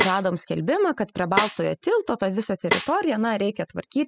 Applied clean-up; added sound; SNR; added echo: classical method spectral subtraction.